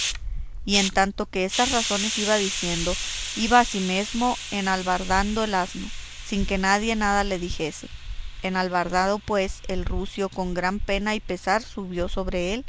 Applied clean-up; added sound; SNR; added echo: none; Hiss; 10 dB; none.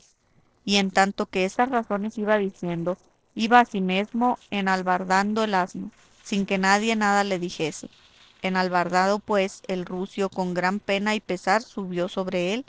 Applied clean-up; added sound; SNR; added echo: neural separator model SepFormer DNS4.